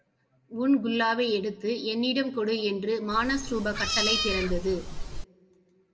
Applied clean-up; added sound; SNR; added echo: none; Meow; 2 dB; reverberation time 1.1 s.